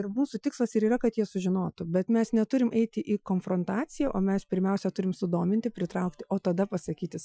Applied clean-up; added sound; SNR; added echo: classical method Wiener filter.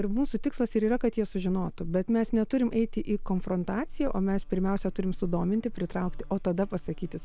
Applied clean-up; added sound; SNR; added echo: none; Buzz; 7 dB; none.